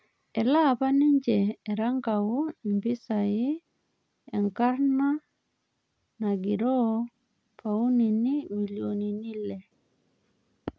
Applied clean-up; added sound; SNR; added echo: none; none; none; none.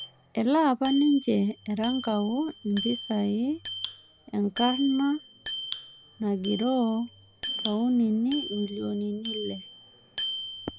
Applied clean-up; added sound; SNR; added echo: none; Bicycle bell; 11 dB; none.